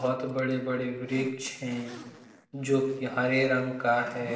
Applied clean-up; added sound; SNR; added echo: none; Zipper (clothing); 19 dB; reverberation time 0.8 s.